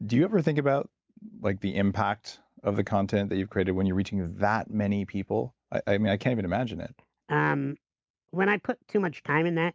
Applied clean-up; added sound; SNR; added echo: none; none; none; none.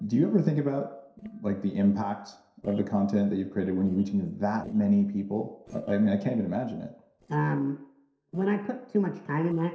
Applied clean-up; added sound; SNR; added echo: neural separator model SepFormer DNS4.